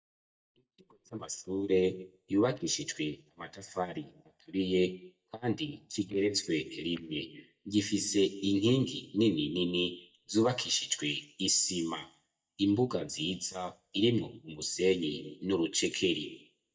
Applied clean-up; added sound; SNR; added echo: neural mask model DeepFilterNet 3.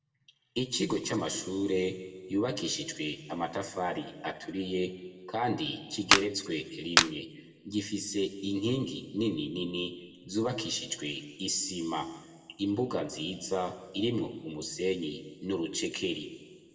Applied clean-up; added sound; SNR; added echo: none; Clapping; -4 dB; reverberation time 1.4 s.